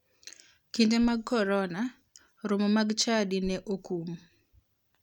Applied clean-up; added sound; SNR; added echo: none; Thump, thud; 20 dB; none.